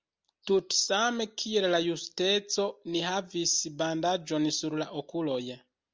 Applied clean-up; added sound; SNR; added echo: none; none; none; none.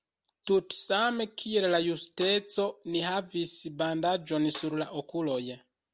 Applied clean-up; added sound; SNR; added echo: none; Snare drum; 17 dB; none.